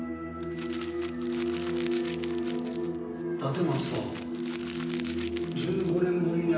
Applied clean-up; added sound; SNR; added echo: none; Crumpling, crinkling; 15 dB; reverberation time 0.9 s.